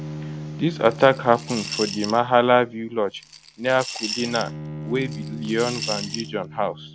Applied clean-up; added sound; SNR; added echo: none; Coin (dropping) / Glass + Bowed string instrument; 10 dB; none.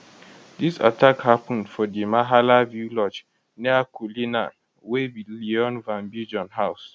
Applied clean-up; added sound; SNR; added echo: none; none; none; none.